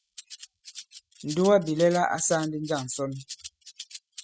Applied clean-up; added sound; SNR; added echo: classical method spectral subtraction.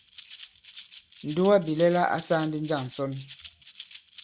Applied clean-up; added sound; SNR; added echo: none; Rattle (instrument); 14 dB; none.